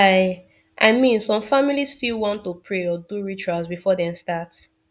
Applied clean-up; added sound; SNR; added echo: none; none; none; none.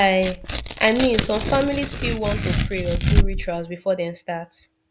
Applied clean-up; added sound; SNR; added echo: none; Tearing; 1 dB; none.